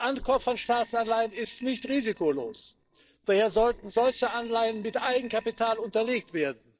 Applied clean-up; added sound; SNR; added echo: neural separator model SepFormer DNS4.